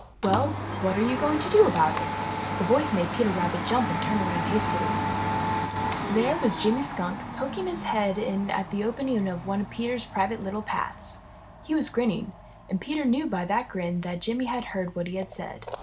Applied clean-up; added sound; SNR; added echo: none; Domestic sounds, home sounds; 5 dB; none.